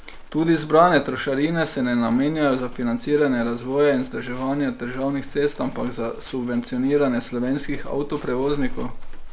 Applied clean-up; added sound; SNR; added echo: none; Livestock, farm animals, working animals; 12 dB; none.